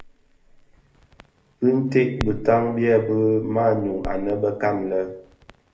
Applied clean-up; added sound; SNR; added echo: none; Crackle; 16 dB; reverberation time 0.3 s.